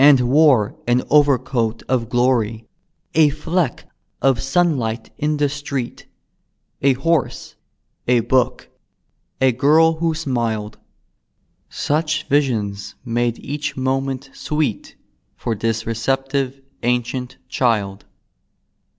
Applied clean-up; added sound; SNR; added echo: none; none; none; none.